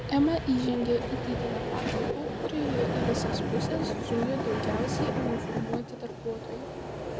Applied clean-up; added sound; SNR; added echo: none; Vehicle; 0 dB; none.